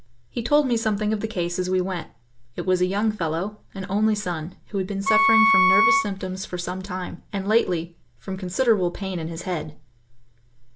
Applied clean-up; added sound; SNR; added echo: none; Wind instrument, woodwind instrument; -4 dB; reverberation time 0.2 s.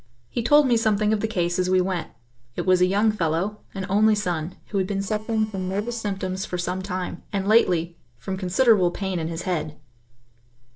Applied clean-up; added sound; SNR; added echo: neural separator model SepFormer DNS4.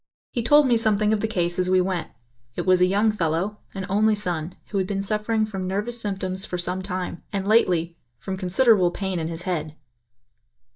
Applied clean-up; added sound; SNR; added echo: neural mask model DeepFilterNet 3.